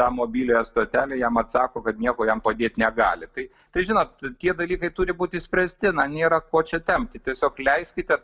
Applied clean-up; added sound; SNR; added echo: none; none; none; none.